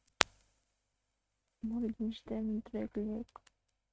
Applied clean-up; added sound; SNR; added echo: neural mask model RNNoise.